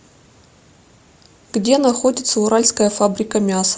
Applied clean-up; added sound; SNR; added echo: none; none; none; none.